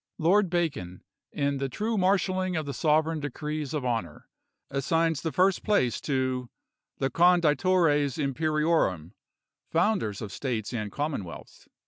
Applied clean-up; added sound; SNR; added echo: none; none; none; none.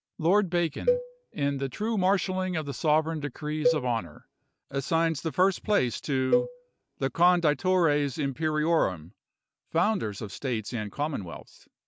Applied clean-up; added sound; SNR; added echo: none; Cowbell; 5 dB; none.